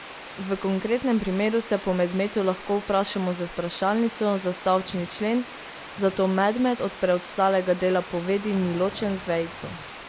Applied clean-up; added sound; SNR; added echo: none; Water; 15 dB; none.